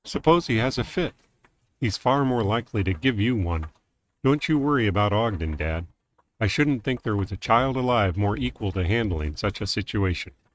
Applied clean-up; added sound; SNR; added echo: neural mask model RNNoise.